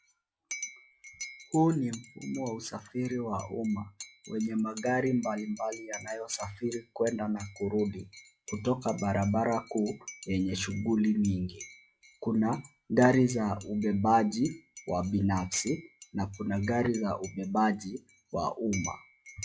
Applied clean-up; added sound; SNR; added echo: classical method log-MMSE.